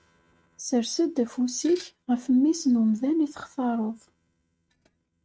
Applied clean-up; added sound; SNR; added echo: neural mask model RNNoise.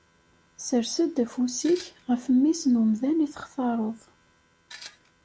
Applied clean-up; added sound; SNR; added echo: none; Tools; 19 dB; none.